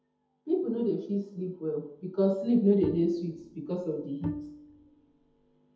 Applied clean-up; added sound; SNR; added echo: none; Bowed string instrument; 11 dB; reverberation time 0.7 s.